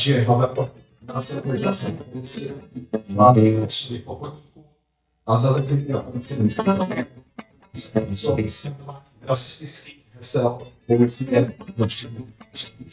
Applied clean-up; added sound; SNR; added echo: neural mask model DeepFilterNet 3.